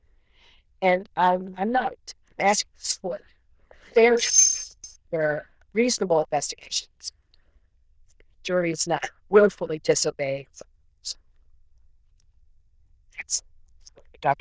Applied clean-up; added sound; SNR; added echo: neural diffusion model UNIVERSE++.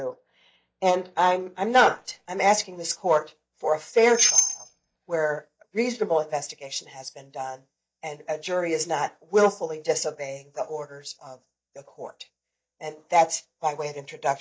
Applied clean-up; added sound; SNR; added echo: neural mask model DeepFilterNet 3.